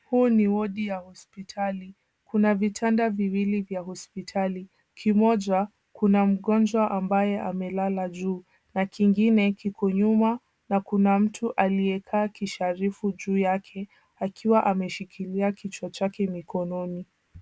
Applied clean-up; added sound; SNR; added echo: none; none; none; none.